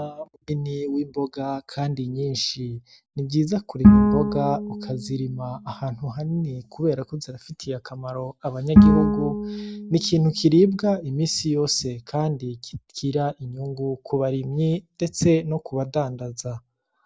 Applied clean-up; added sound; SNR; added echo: none; Bowed string instrument; -3 dB; none.